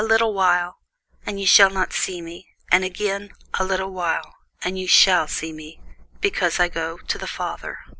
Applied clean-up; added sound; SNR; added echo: none; none; none; none.